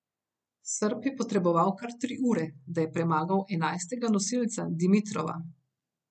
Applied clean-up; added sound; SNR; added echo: none; none; none; none.